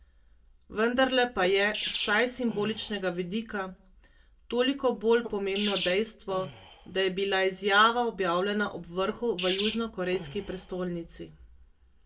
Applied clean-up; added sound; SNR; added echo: none; Sneeze; 12 dB; reverberation time 0.2 s.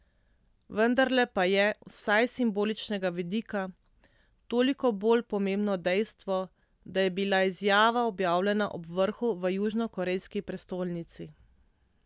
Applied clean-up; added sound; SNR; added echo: none; none; none; none.